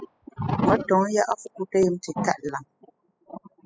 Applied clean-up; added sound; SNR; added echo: classical method spectral subtraction.